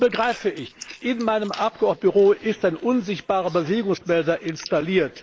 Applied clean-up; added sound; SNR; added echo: neural mask model Resemble Enhance denoiser.